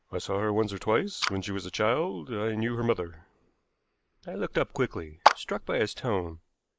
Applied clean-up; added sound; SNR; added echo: neural mask model Resemble Enhance denoiser.